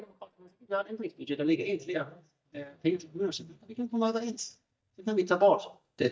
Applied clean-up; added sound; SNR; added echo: neural mask model DeepFilterNet 3.